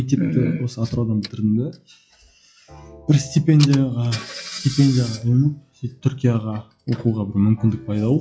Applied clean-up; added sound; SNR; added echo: classical method log-MMSE.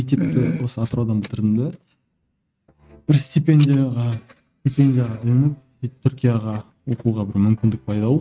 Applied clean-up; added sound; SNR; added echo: neural mask model RNNoise.